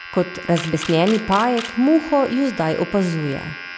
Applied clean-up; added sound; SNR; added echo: none; Domestic sounds, home sounds + Camera; 13 dB; none.